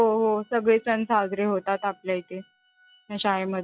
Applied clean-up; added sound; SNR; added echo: classical method log-MMSE.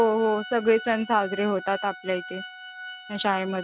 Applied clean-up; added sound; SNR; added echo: none; Organ; 13 dB; none.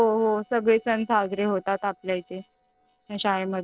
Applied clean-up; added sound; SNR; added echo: neural separator model SepFormer DNS4.